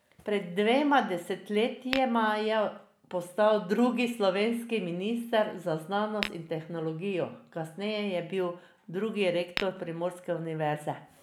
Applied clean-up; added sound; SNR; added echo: none; Tap / Glass; 10 dB; none.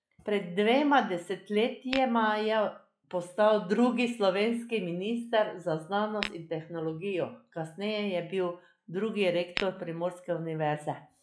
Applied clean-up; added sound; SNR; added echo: classical method log-MMSE.